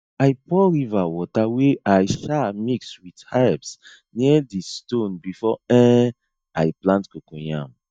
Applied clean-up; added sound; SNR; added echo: neural mask model DeepFilterNet 3.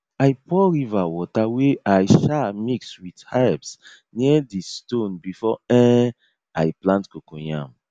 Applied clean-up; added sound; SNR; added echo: none; none; none; none.